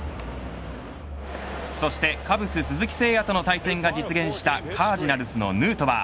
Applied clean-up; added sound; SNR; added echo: none; Alarm / Truck; 12 dB; none.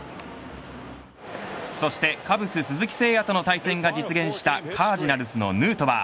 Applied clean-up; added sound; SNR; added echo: none; none; none; none.